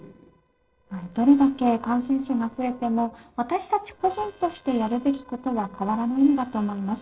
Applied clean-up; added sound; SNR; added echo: neural separator model SepFormer DNS4.